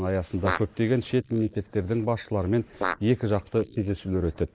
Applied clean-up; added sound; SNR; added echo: neural mask model Resemble Enhance denoiser.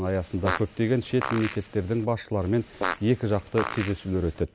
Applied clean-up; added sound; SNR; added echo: none; Fart; 9 dB; none.